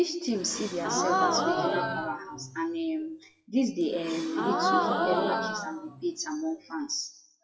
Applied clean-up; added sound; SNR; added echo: classical method WPE with log-MMSE.